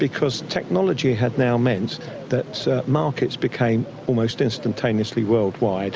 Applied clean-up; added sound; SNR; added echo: none; none; none; none.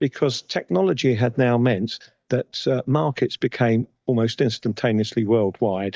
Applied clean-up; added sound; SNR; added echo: neural mask model DeepFilterNet 3.